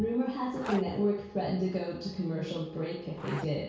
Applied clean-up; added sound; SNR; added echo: none; Zipper (clothing); 15 dB; reverberation time 0.6 s.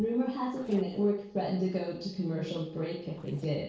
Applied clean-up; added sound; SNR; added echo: neural separator model SepFormer DNS4.